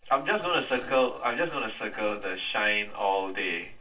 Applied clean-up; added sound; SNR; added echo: none; none; none; reverberation time 0.2 s.